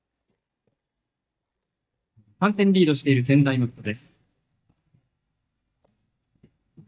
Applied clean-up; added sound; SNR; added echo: neural mask model DeepFilterNet 3.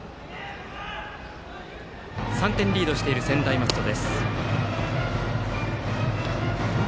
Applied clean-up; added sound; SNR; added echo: none; none; none; none.